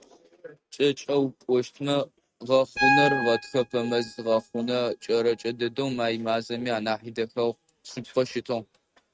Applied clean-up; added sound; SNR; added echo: neural mask model RNNoise.